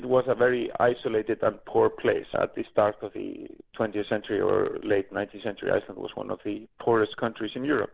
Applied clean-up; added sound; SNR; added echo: none; none; none; none.